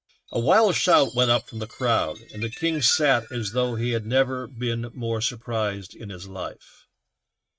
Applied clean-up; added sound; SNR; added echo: neural mask model RNNoise.